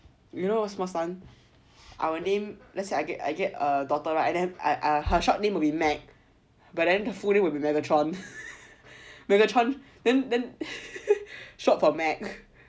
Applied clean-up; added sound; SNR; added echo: none; none; none; none.